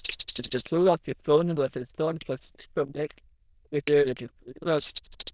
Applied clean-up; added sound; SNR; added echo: neural diffusion model UNIVERSE++.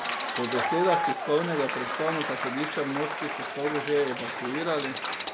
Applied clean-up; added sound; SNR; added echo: none; Bird + Applause / Crowd / Cheering; 2 dB; none.